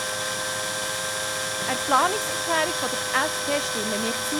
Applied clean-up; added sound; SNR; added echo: none; Tools; -1 dB; none.